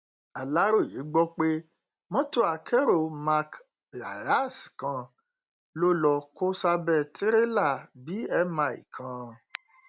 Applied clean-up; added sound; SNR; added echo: none; none; none; none.